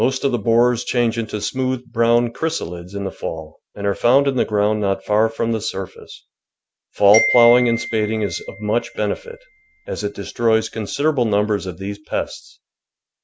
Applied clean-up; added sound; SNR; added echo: none; Glockenspiel; 8 dB; none.